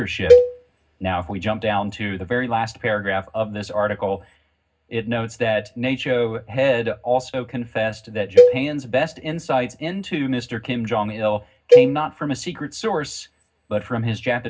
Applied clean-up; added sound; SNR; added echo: none; Cowbell; -5 dB; reverberation time 0.4 s.